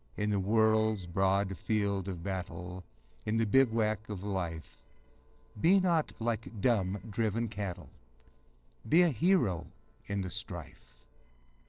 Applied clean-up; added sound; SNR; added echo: neural separator model SepFormer DNS4.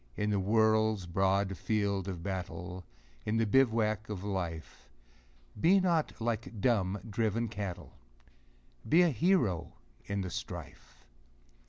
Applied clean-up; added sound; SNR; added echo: none; none; none; none.